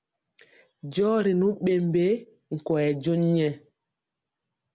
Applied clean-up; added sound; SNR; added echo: none; none; none; none.